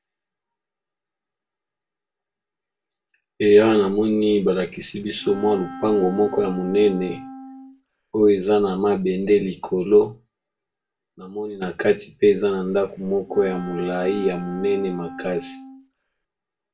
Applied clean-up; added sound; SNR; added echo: none; Wind instrument, woodwind instrument; 15 dB; reverberation time 0.2 s.